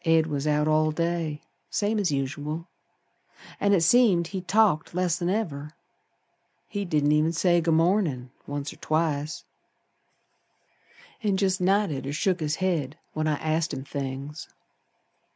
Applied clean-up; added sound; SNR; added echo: none; none; none; none.